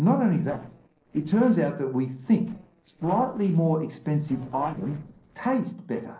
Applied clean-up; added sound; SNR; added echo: neural separator model SepFormer DNS4.